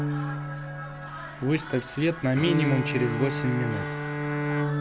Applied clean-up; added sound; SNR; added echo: none; Bowed string instrument; 3 dB; none.